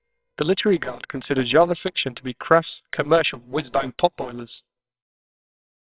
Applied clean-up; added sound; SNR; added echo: neural separator model SepFormer WHAMR!.